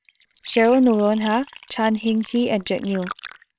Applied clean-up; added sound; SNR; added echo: neural separator model SepFormer WHAMR!.